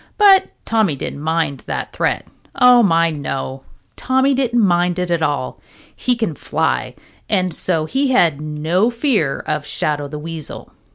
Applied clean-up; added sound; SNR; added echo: none; none; none; none.